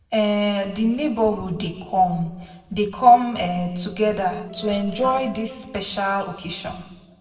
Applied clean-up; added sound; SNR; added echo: neural separator model SepFormer DNS4.